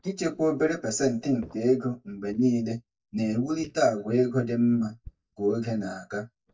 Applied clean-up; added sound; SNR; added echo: neural mask model DeepFilterNet 3.